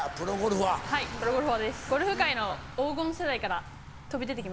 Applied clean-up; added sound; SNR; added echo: none; Bicycle; 11 dB; none.